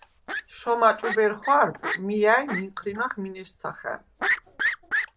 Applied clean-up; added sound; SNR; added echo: none; Fowl; 6 dB; none.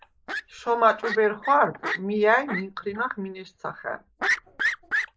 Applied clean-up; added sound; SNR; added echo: neural mask model Resemble Enhance denoiser.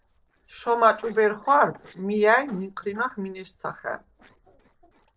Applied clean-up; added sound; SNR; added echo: neural separator model SepFormer DNS4.